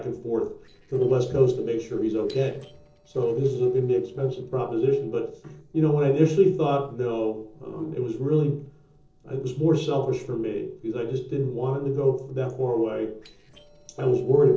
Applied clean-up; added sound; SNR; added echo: neural separator model SepFormer DNS4.